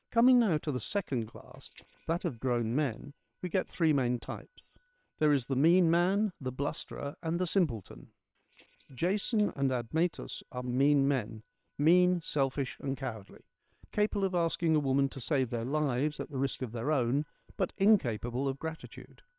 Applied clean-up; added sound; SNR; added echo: neural separator model SepFormer WHAM!.